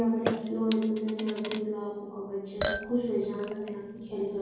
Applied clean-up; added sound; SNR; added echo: none; Chink, clink / Liquid; 2 dB; reverberation time 1.3 s.